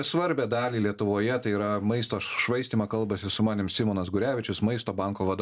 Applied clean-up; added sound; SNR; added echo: none; none; none; none.